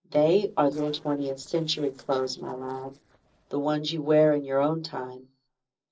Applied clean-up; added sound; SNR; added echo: neural separator model SepFormer DNS4.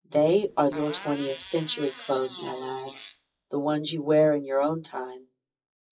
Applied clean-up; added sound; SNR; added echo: classical method WPE with log-MMSE.